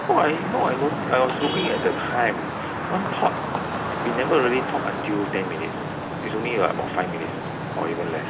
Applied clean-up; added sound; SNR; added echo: none; Traffic noise, roadway noise / Vehicle horn, car horn, honking; 3 dB; reverberation time 0.3 s.